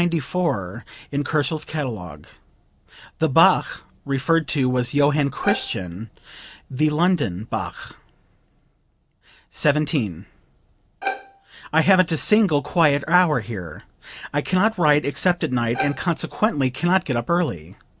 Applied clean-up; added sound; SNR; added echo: none; Bowed string instrument; 10 dB; none.